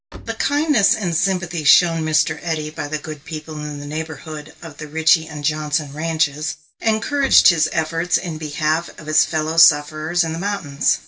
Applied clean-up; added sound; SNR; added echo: none; Slam; 19 dB; reverberation time 0.1 s.